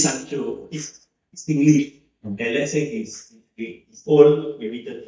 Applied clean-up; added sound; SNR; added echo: neural mask model DeepFilterNet 3.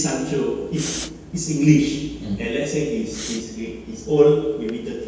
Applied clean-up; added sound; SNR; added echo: none; Respiratory sounds; 18 dB; reverberation time 1.2 s.